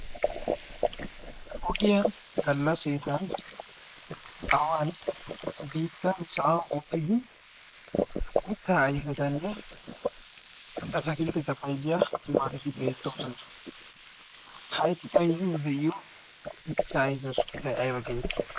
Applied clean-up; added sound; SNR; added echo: neural mask model Resemble Enhance denoiser.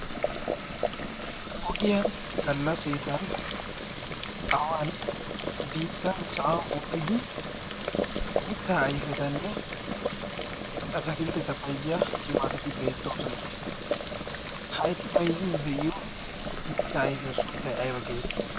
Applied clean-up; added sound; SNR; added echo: none; Boiling; -1 dB; none.